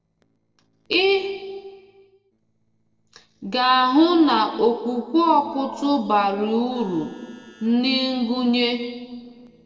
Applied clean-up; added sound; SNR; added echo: neural separator model SepFormer DNS4.